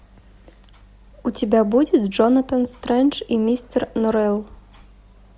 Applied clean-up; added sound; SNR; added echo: none; none; none; none.